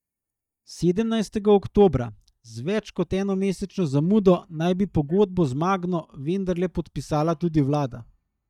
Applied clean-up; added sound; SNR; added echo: neural mask model DeepFilterNet 3.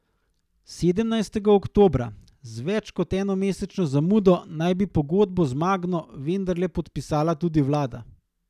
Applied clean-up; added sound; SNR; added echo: none; none; none; none.